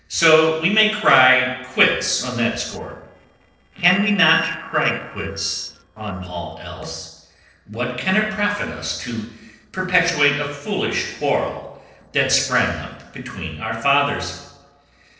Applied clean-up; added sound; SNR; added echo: neural separator model SepFormer DNS4.